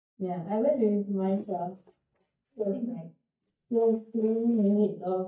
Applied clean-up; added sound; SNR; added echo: neural mask model DeepFilterNet 3.